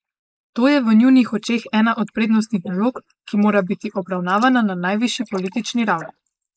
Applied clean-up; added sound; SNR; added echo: neural mask model Resemble Enhance denoiser.